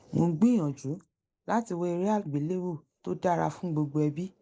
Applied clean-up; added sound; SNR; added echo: neural mask model Resemble Enhance denoiser.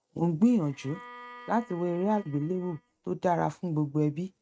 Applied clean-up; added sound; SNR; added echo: neural mask model RNNoise.